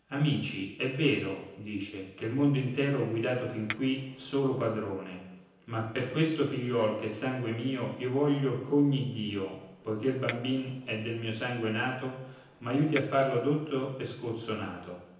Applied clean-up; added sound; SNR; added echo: none; Chink, clink; 16 dB; reverberation time 0.9 s.